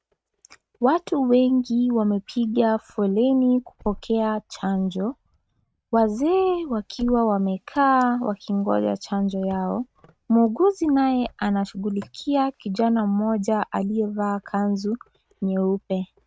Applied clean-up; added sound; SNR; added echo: neural mask model RNNoise.